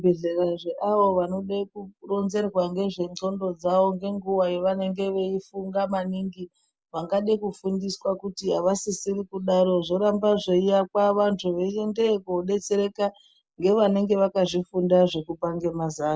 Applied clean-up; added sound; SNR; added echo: none; none; none; none.